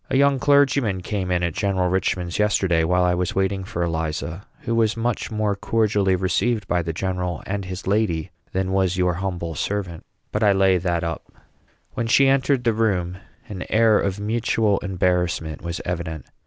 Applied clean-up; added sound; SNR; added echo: none; none; none; none.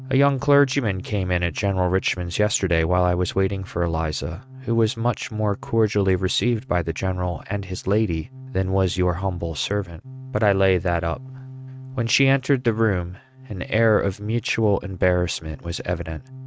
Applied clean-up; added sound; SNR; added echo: neural mask model RNNoise.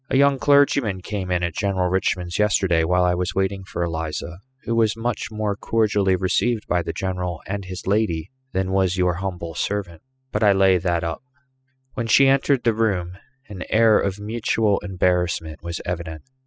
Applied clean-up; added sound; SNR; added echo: classical method spectral subtraction.